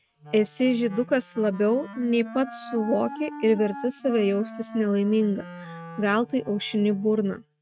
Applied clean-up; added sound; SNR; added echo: neural mask model RNNoise.